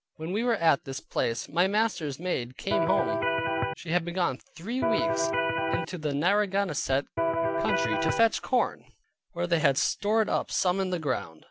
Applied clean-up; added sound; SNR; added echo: none; Electric guitar; -2 dB; none.